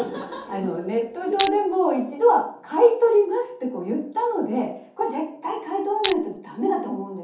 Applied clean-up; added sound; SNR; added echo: none; Crushing; 8 dB; reverberation time 0.5 s.